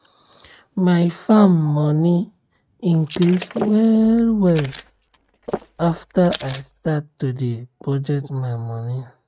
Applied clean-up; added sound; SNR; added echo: neural mask model RNNoise.